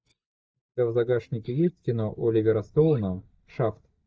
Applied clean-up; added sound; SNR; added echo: neural mask model DeepFilterNet 3.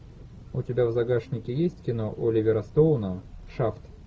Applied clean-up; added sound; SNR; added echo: none; none; none; none.